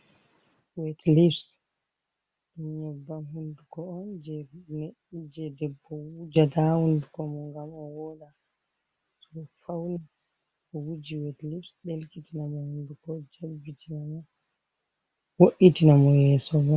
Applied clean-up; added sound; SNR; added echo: none; none; none; none.